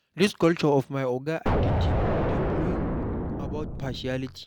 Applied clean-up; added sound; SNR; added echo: none; Explosion; -2 dB; none.